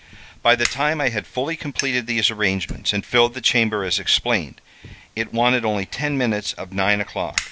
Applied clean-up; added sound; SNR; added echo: none; Fire; 14 dB; none.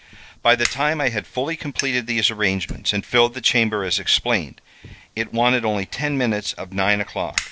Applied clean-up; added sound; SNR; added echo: neural separator model SepFormer DNS4.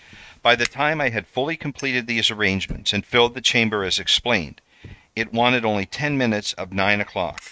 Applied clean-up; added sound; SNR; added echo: neural mask model RNNoise.